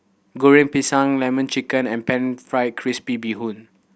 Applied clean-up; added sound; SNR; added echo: none; none; none; none.